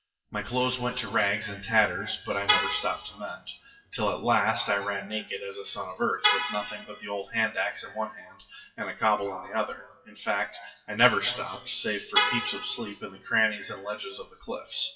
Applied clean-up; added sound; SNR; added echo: classical method WPE with log-MMSE.